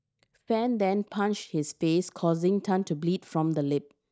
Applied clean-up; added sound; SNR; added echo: neural mask model DeepFilterNet 3.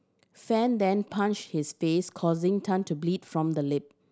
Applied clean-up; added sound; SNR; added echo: none; none; none; none.